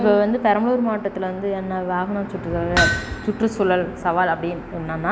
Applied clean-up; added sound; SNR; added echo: none; Hammer; 5 dB; none.